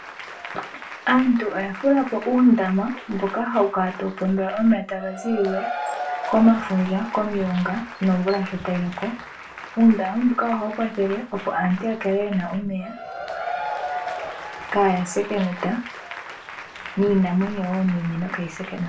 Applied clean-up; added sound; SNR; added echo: none; Applause / Crowd / Cheering; 12 dB; reverberation time 0.2 s.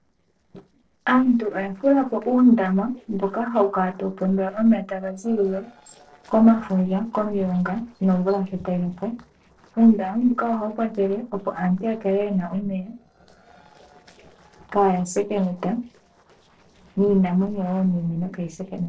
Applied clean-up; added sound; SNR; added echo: neural separator model SepFormer DNS4.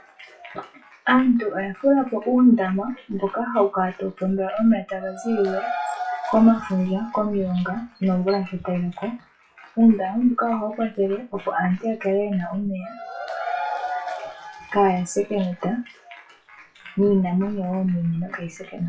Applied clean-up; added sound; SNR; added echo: classical method WPE with log-MMSE.